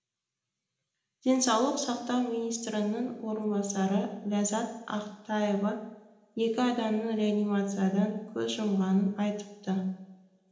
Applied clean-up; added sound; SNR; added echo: none; none; none; reverberation time 0.9 s.